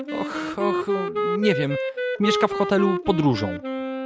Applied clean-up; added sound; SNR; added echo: none; Wind instrument, woodwind instrument; 2 dB; none.